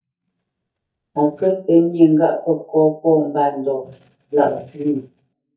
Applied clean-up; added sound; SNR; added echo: neural mask model DeepFilterNet 3.